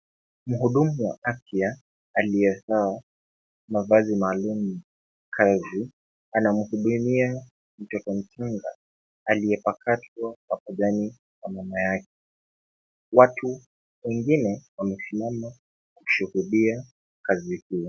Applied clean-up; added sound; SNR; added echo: none; none; none; none.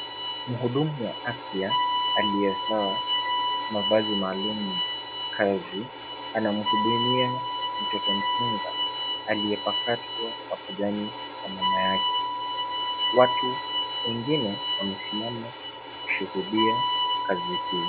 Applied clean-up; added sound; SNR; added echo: none; Bowed string instrument; -3 dB; none.